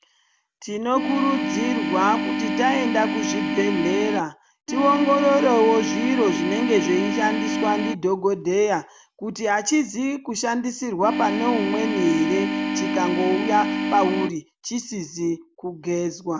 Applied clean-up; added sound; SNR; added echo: none; Organ; 1 dB; none.